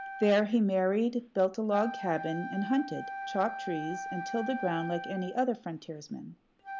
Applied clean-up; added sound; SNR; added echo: none; Wind instrument, woodwind instrument; 10 dB; none.